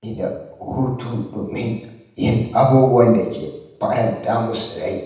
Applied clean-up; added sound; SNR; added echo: none; none; none; reverberation time 0.8 s.